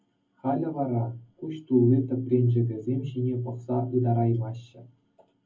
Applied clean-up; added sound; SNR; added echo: none; none; none; reverberation time 0.3 s.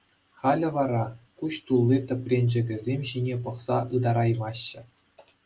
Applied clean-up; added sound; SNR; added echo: none; none; none; none.